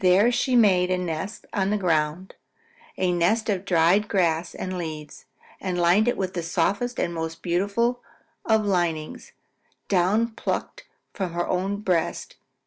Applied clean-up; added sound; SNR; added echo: none; none; none; none.